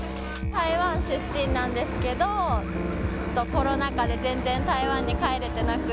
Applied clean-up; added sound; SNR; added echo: none; Musical instrument; 7 dB; none.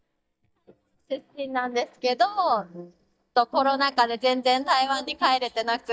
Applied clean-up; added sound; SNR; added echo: neural mask model DeepFilterNet 3.